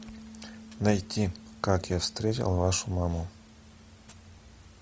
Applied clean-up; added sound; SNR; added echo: none; Piano; 20 dB; none.